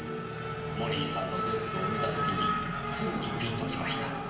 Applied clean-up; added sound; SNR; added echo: none; Race car, auto racing / Accelerating, revving, vroom; -1 dB; reverberation time 1.0 s.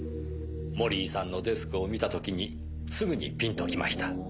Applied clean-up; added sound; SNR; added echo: none; none; none; none.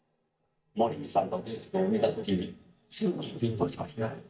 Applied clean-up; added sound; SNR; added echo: neural mask model DeepFilterNet 3.